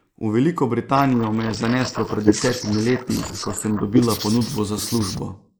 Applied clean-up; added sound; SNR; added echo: neural mask model Resemble Enhance denoiser.